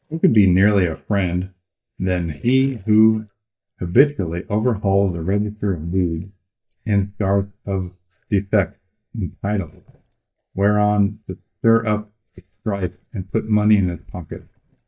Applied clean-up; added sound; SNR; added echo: neural mask model DeepFilterNet 3.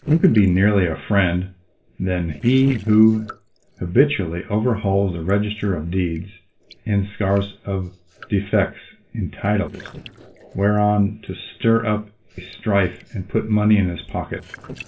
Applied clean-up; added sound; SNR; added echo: neural separator model SepFormer DNS4.